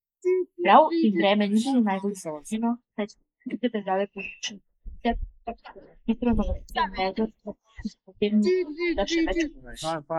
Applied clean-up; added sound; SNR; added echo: neural mask model Resemble Enhance denoiser.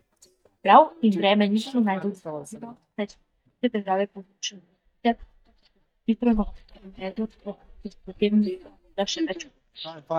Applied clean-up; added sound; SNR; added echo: neural mask model DeepFilterNet 3.